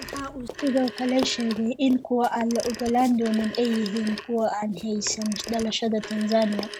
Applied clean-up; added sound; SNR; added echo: none; Run + Telephone; 13 dB; none.